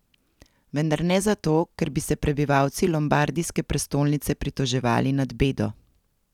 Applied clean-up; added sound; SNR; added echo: none; none; none; none.